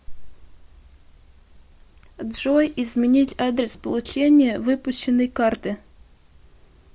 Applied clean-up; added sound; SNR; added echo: none; none; none; none.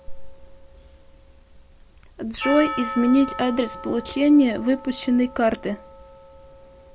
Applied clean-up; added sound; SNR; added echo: none; Percussion; 13 dB; none.